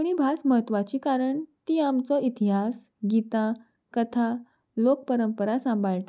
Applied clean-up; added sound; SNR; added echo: none; none; none; none.